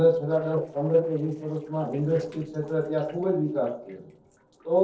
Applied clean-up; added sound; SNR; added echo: neural separator model SepFormer DNS4.